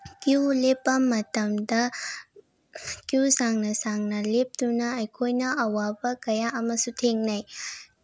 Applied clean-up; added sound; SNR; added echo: none; none; none; none.